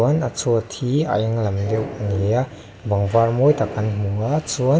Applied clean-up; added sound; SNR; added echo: none; none; none; none.